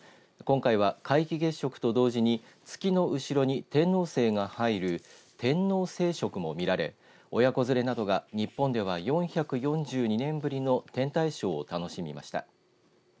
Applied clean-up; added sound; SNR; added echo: none; none; none; none.